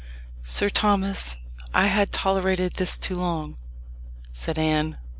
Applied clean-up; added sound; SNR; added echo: none; none; none; none.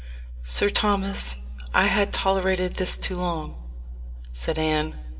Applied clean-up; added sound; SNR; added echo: none; none; none; reverberation time 0.3 s.